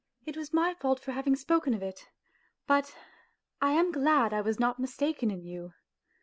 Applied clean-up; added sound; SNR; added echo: none; none; none; none.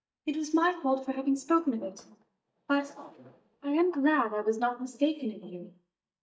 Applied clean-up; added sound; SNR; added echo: neural mask model DeepFilterNet 3.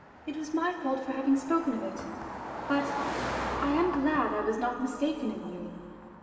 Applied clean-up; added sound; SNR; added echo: none; Car passing by; 8 dB; reverberation time 2.6 s.